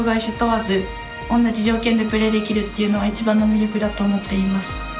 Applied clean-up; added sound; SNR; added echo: none; none; none; none.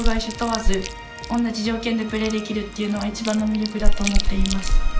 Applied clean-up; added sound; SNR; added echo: none; Chewing, mastication; -3 dB; none.